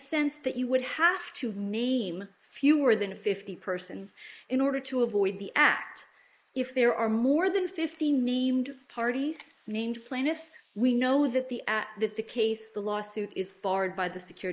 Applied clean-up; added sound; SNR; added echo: neural mask model Resemble Enhance denoiser.